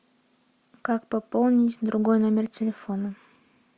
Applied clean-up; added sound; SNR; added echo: none; none; none; none.